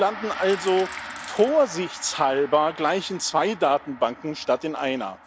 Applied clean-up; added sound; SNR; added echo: none; Sink (filling or washing) + Gong; 15 dB; none.